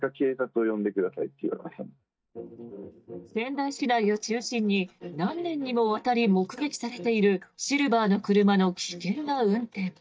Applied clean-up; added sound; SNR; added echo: neural mask model DeepFilterNet 3.